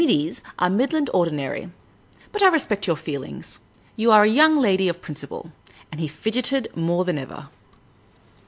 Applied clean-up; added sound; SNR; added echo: none; none; none; none.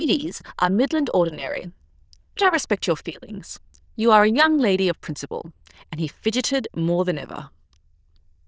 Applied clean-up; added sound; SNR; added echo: neural diffusion model UNIVERSE++.